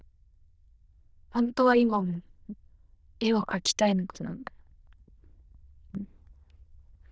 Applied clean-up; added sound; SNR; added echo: neural diffusion model UNIVERSE++.